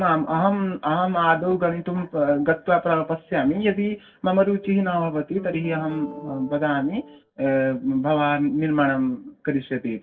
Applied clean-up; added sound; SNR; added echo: neural separator model SepFormer DNS4.